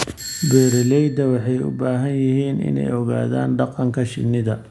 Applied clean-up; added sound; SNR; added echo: none; Doorbell; 12 dB; none.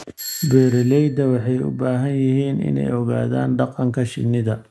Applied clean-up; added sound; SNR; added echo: neural mask model RNNoise.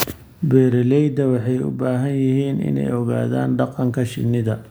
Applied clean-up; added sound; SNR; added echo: none; none; none; none.